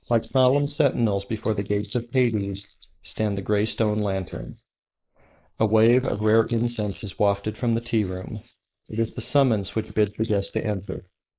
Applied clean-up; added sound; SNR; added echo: neural mask model Resemble Enhance denoiser.